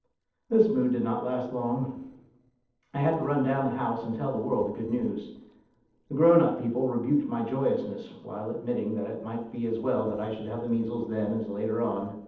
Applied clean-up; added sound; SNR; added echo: neural separator model SepFormer DNS4.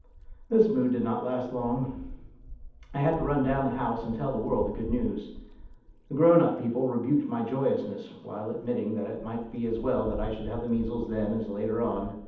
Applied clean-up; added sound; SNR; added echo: none; Wind; 14 dB; reverberation time 0.8 s.